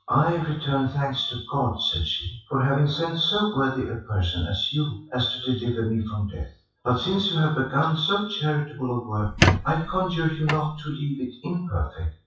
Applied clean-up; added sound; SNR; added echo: classical method WPE with log-MMSE.